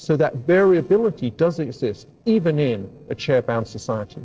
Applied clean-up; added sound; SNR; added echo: neural separator model SepFormer DNS4.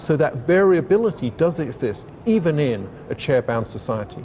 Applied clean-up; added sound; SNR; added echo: none; none; none; none.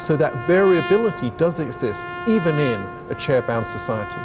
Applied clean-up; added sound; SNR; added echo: none; Trumpet; 11 dB; none.